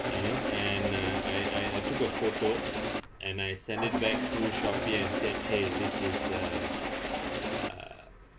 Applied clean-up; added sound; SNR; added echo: none; Engine starting; -2 dB; none.